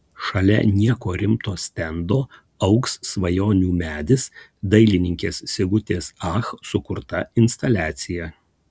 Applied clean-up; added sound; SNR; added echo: none; none; none; none.